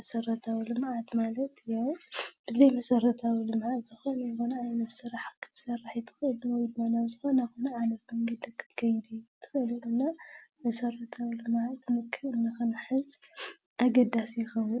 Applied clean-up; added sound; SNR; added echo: none; none; none; none.